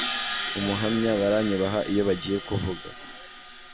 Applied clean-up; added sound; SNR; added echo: none; Crash cymbal; 6 dB; none.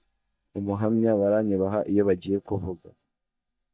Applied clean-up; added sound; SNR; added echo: neural mask model DeepFilterNet 3.